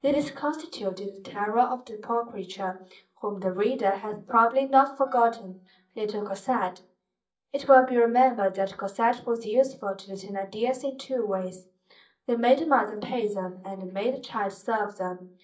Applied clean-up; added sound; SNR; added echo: neural mask model DeepFilterNet 3.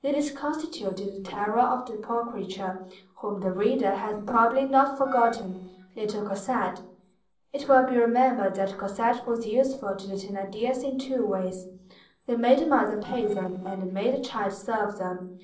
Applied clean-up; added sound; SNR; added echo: neural separator model SepFormer DNS4.